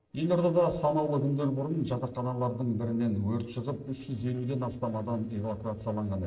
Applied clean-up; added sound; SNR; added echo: neural separator model SepFormer DNS4.